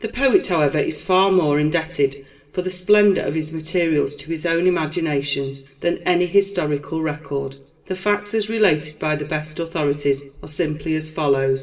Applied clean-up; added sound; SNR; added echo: none; none; none; reverberation time 1.0 s.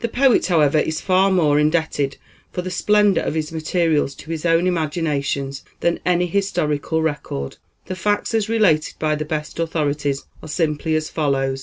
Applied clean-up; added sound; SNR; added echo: none; none; none; none.